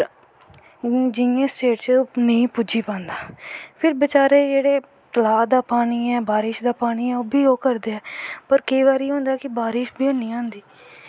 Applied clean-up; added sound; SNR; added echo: none; none; none; none.